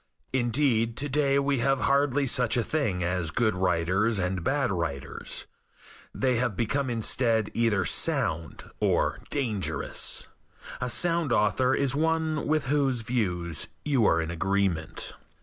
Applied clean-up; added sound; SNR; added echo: none; none; none; none.